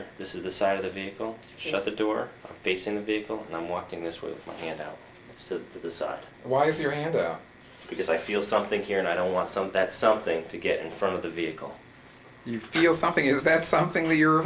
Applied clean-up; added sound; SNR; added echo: none; none; none; none.